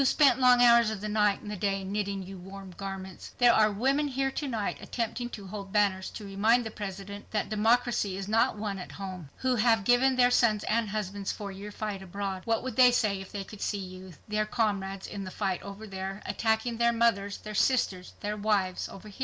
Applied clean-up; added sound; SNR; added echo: none; none; none; none.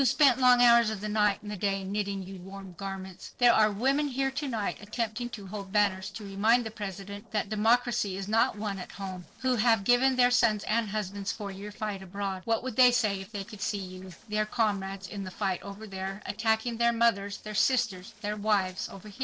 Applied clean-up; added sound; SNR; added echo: neural separator model SepFormer DNS4.